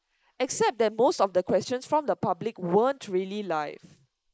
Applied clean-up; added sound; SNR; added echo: neural mask model Resemble Enhance denoiser.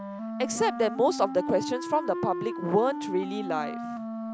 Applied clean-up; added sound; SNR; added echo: none; Wind instrument, woodwind instrument; 6 dB; none.